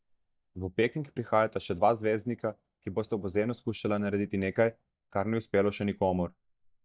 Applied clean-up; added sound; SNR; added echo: neural mask model DeepFilterNet 3.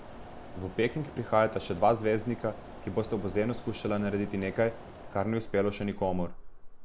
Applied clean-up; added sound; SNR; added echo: none; Mechanisms; 11 dB; none.